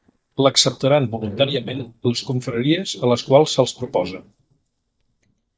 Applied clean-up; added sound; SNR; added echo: neural mask model DeepFilterNet 3.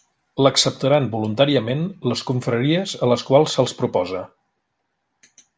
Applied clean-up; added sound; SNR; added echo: none; none; none; none.